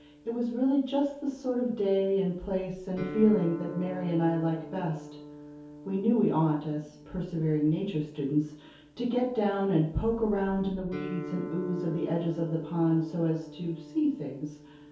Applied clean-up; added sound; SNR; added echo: none; Guitar; 15 dB; reverberation time 0.6 s.